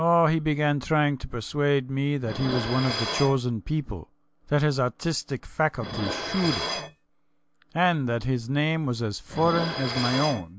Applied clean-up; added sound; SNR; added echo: none; Dishes, pots, and pans; 10 dB; none.